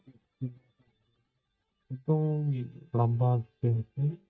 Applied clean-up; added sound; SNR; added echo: neural mask model DeepFilterNet 3.